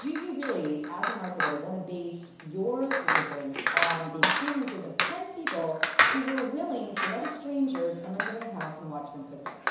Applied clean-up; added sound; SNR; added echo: none; Chink, clink; -1 dB; reverberation time 1.0 s.